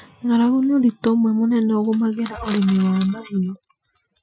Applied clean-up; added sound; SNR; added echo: classical method Wiener filter.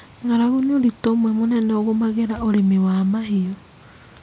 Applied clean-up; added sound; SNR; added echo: none; none; none; none.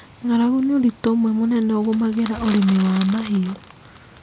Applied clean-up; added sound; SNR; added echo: none; Crackle / Crushing; 17 dB; none.